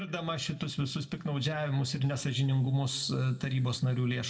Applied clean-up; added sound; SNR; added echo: none; none; none; reverberation time 1.6 s.